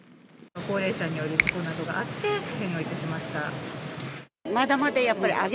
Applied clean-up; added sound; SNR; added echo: none; Finger snapping; 3 dB; none.